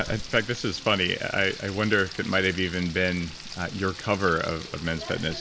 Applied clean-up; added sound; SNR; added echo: none; Frying (food) + Thump, thud; 13 dB; none.